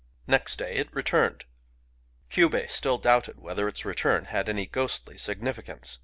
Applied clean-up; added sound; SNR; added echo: none; none; none; none.